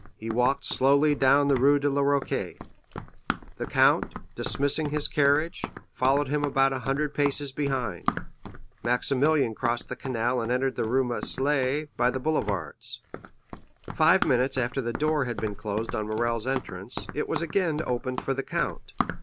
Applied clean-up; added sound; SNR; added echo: none; Run; 11 dB; none.